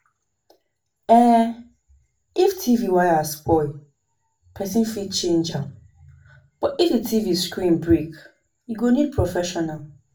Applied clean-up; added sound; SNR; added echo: none; none; none; reverberation time 0.3 s.